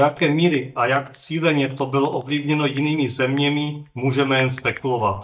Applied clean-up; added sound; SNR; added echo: neural mask model DeepFilterNet 3.